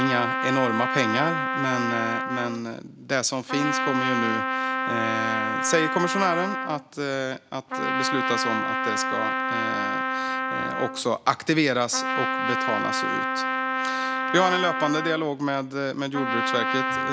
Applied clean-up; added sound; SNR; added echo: none; Trumpet; 0 dB; none.